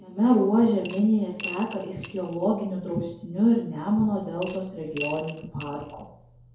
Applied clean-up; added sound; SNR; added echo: none; Coin (dropping) / Glass; 13 dB; reverberation time 2.3 s.